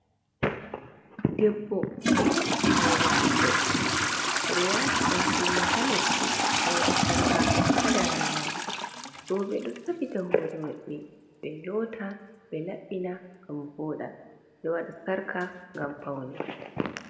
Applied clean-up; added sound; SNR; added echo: none; Trickle, dribble / Toilet flush; -4 dB; reverberation time 1.2 s.